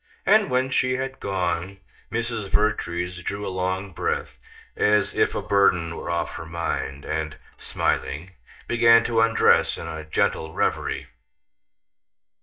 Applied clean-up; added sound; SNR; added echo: neural mask model DeepFilterNet 3.